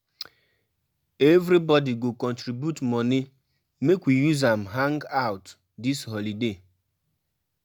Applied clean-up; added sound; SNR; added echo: none; none; none; none.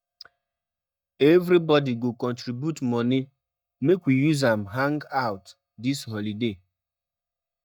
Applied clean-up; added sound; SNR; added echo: neural mask model DeepFilterNet 3.